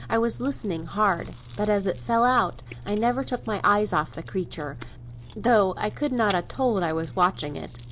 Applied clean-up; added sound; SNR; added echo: none; Chewing, mastication; 14 dB; none.